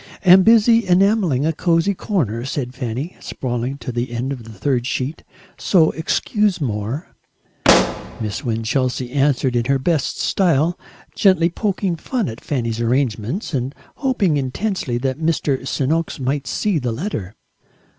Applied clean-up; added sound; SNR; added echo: none; Explosion; 2 dB; none.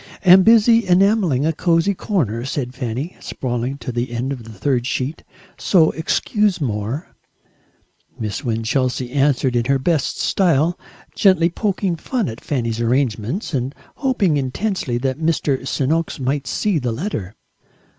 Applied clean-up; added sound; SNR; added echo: none; none; none; none.